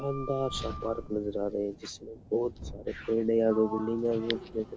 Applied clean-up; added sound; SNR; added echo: none; Thunderstorm + Sliding door; 13 dB; none.